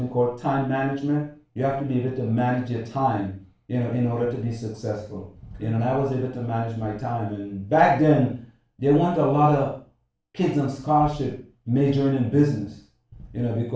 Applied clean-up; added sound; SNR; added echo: none; none; none; reverberation time 0.4 s.